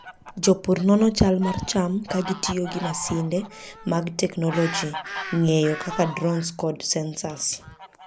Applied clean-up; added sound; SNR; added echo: none; Fowl; 13 dB; none.